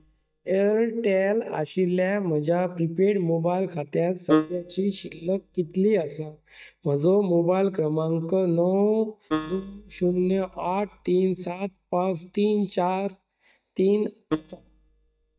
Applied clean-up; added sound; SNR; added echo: neural mask model DeepFilterNet 3.